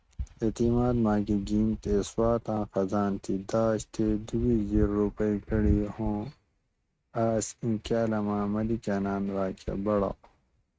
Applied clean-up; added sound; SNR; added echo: neural mask model RNNoise.